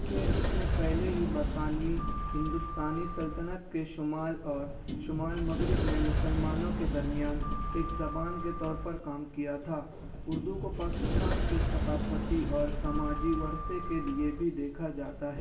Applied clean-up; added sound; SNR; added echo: none; Sliding door; -2 dB; reverberation time 0.8 s.